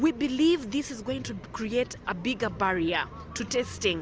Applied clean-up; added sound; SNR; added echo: none; none; none; none.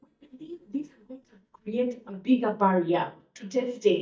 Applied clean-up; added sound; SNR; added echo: neural mask model DeepFilterNet 3.